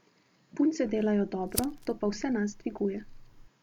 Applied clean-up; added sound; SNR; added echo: none; Fire; 12 dB; none.